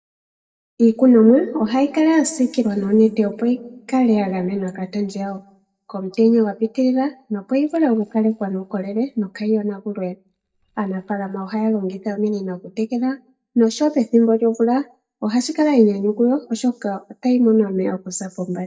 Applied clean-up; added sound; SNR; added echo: neural mask model DeepFilterNet 3.